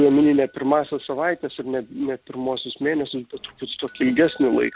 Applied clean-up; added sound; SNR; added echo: none; Doorbell; 18 dB; none.